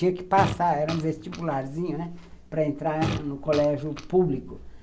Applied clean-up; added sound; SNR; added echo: none; Fart; 7 dB; none.